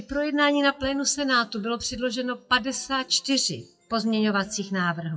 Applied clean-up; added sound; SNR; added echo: classical method WPE with log-MMSE.